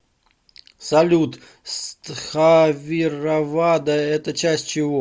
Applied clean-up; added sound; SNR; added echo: none; none; none; none.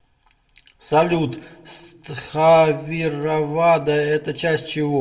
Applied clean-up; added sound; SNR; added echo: none; none; none; reverberation time 0.5 s.